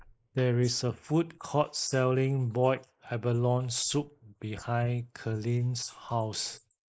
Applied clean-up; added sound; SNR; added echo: neural mask model Resemble Enhance denoiser.